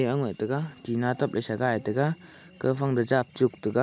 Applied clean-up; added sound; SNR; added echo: none; none; none; none.